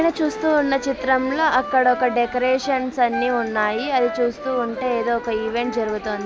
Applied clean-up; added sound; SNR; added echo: none; Wind instrument, woodwind instrument; 10 dB; none.